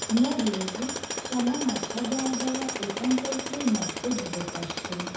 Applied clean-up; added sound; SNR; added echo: none; Tools; 4 dB; reverberation time 0.5 s.